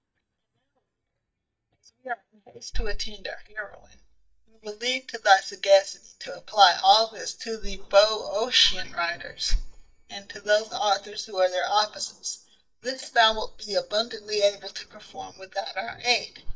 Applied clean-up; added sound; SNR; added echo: neural mask model DeepFilterNet 3.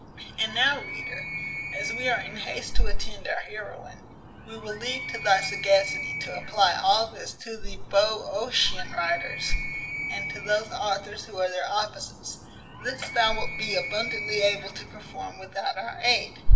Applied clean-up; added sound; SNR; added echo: none; Animal; 11 dB; reverberation time 0.6 s.